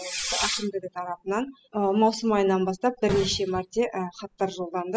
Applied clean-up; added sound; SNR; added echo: classical method spectral subtraction.